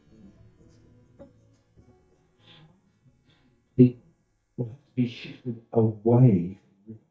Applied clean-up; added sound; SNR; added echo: neural mask model DeepFilterNet 3.